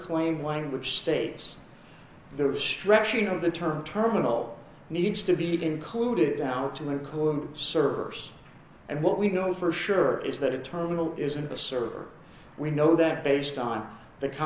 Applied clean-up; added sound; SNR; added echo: none; none; none; none.